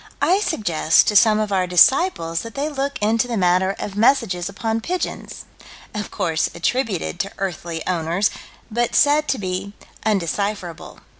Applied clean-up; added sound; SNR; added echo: none; none; none; none.